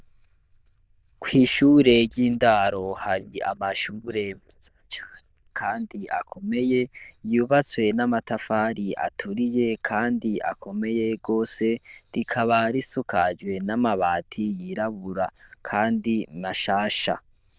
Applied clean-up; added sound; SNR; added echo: neural diffusion model UNIVERSE++.